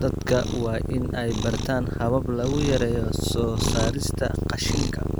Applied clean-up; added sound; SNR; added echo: none; Cat; 0 dB; none.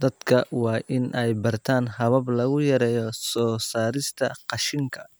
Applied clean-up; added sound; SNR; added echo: none; none; none; none.